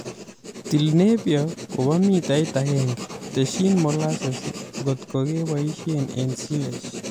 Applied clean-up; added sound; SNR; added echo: none; Writing; 11 dB; none.